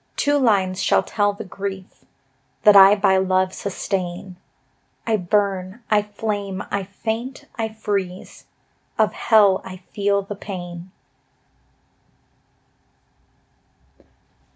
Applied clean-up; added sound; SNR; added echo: none; none; none; none.